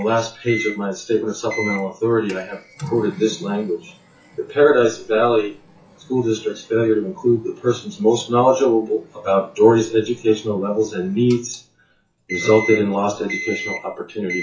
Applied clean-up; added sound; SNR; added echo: classical method WPE with log-MMSE.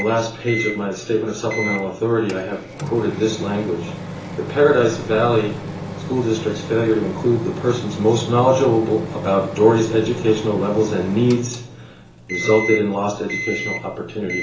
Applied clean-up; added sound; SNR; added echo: none; Microwave oven; 10 dB; reverberation time 0.7 s.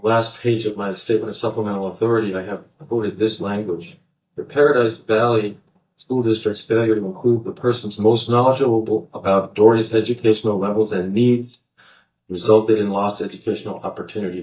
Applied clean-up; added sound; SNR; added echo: neural mask model DeepFilterNet 3.